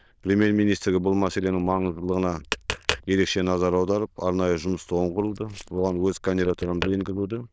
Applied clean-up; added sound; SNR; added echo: neural diffusion model UNIVERSE++.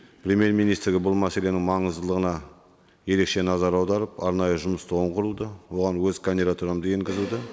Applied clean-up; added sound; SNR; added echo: none; none; none; none.